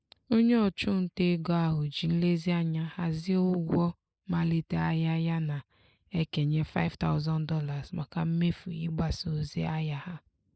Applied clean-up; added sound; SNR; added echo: neural mask model Resemble Enhance denoiser.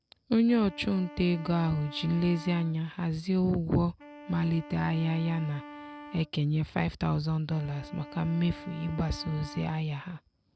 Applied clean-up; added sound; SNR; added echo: none; Wind instrument, woodwind instrument; 18 dB; none.